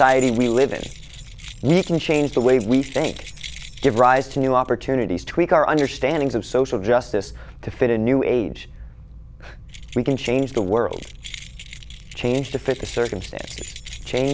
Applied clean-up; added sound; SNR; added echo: none; Keys jangling; 18 dB; none.